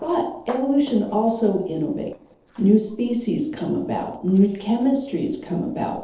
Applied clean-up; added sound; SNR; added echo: neural separator model SepFormer DNS4.